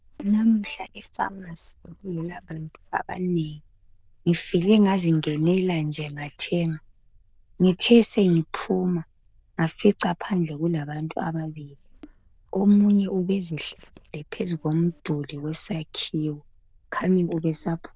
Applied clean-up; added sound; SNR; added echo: neural diffusion model UNIVERSE++.